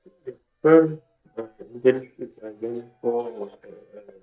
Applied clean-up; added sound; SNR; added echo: neural mask model DeepFilterNet 3.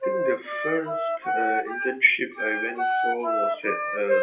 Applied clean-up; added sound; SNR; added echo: classical method WPE with log-MMSE.